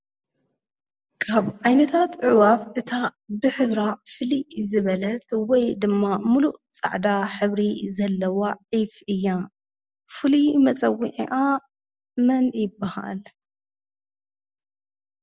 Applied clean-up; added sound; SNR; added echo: none; none; none; none.